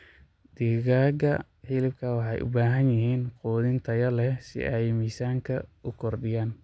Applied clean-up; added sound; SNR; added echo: none; none; none; none.